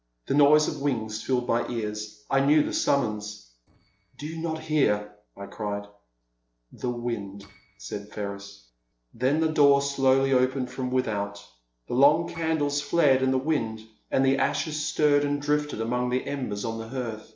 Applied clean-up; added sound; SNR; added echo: neural separator model SepFormer DNS4.